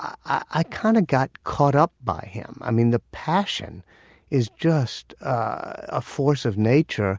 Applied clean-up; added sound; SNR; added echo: none; none; none; none.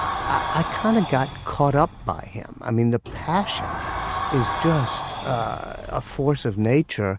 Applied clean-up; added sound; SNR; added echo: none; Sliding door; 7 dB; none.